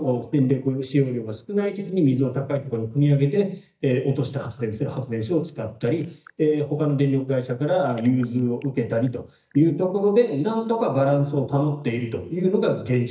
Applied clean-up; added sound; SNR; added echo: neural mask model DeepFilterNet 3.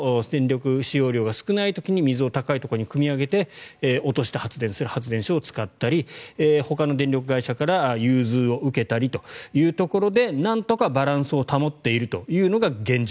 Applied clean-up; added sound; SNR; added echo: none; none; none; none.